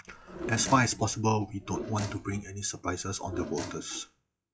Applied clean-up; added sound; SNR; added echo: classical method WPE with log-MMSE.